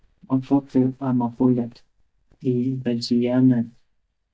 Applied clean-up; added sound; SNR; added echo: neural mask model DeepFilterNet 3.